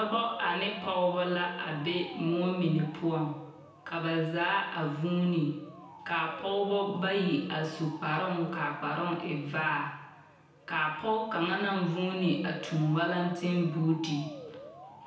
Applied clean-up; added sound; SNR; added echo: none; Motor vehicle (road) / Siren; 17 dB; reverberation time 0.9 s.